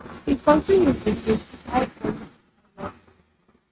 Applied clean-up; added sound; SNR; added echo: neural mask model RNNoise.